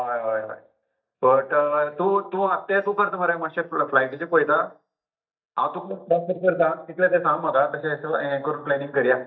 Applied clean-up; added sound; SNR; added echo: neural mask model DeepFilterNet 3.